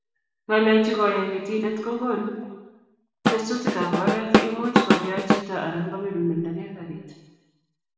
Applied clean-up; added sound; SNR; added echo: none; Drum / Drum kit; -4 dB; reverberation time 1.2 s.